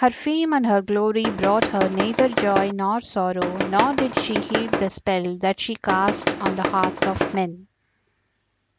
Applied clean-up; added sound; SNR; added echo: none; Tools; 2 dB; none.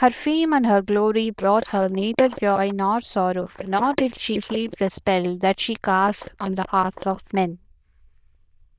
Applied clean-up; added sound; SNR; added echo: neural diffusion model UNIVERSE++.